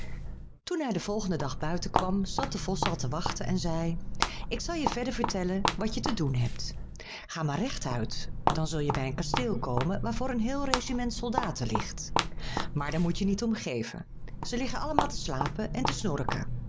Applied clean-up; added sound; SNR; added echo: none; Walk, footsteps; 0 dB; none.